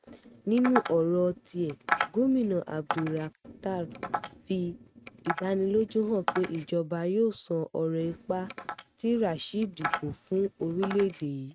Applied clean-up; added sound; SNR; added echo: neural mask model RNNoise.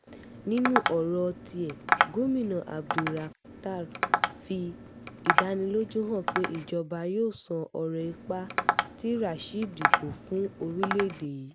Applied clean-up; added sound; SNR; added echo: none; Tap; 0 dB; none.